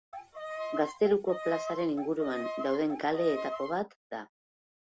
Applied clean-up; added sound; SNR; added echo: none; Bowed string instrument; 8 dB; none.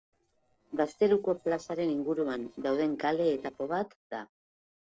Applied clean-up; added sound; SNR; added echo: neural separator model SepFormer DNS4.